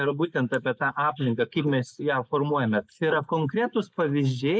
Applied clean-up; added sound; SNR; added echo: neural mask model Resemble Enhance denoiser.